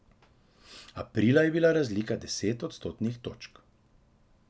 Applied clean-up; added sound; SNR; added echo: none; none; none; none.